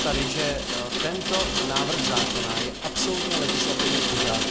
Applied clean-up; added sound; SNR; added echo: none; Rain; -4 dB; none.